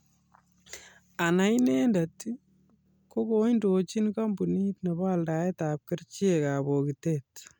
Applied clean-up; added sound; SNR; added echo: none; none; none; none.